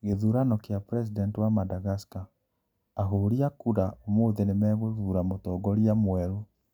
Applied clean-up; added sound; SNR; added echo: none; none; none; none.